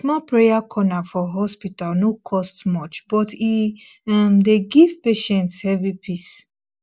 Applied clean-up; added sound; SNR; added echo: none; none; none; none.